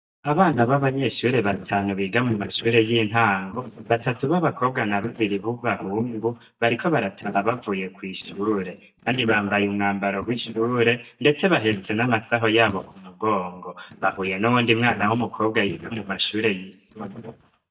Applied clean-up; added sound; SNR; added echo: neural mask model DeepFilterNet 3.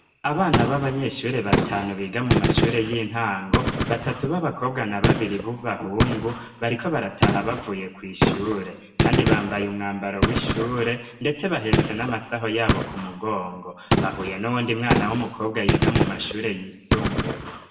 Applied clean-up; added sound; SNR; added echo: none; Gunshot, gunfire; -1 dB; reverberation time 0.8 s.